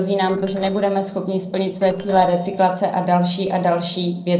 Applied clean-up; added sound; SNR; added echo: neural separator model SepFormer DNS4.